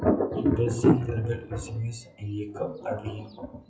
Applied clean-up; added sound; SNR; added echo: classical method WPE with log-MMSE.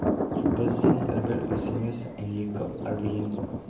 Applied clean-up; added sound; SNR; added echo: none; Thunder; -3 dB; reverberation time 0.6 s.